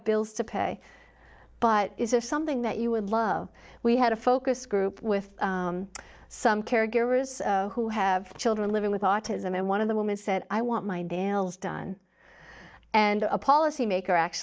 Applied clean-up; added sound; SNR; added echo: neural mask model DeepFilterNet 3.